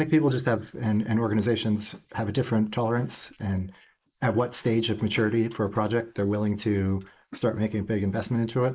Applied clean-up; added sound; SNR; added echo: neural mask model Resemble Enhance denoiser.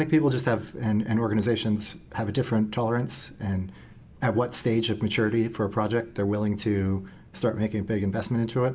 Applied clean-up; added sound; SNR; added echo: none; none; none; none.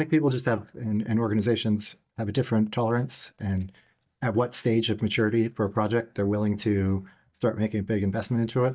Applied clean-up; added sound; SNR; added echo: neural mask model DeepFilterNet 3.